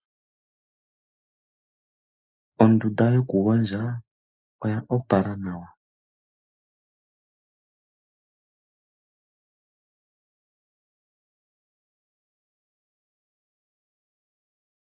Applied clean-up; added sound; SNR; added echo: neural mask model Resemble Enhance denoiser.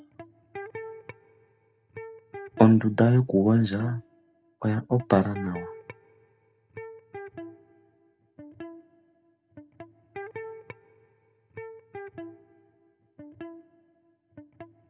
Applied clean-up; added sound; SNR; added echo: none; Electric guitar; 16 dB; none.